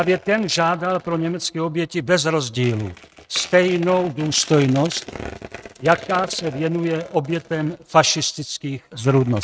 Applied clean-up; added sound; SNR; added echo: neural mask model RNNoise.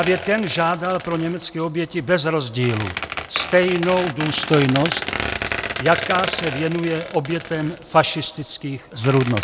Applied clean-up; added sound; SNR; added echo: none; Squeak; 8 dB; none.